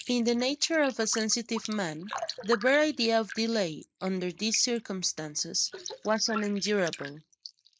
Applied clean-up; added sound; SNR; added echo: neural mask model Resemble Enhance denoiser.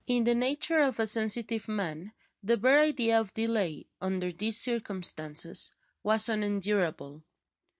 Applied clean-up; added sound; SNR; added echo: none; none; none; none.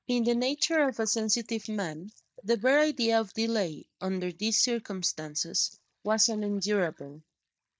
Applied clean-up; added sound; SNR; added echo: neural mask model DeepFilterNet 3.